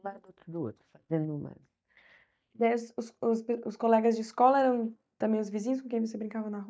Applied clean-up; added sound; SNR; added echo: neural mask model DeepFilterNet 3.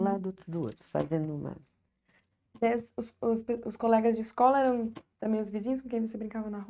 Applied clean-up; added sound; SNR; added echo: neural mask model RNNoise.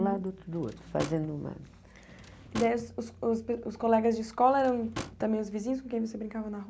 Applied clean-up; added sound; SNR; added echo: none; Drawer open or close / Wood; 15 dB; none.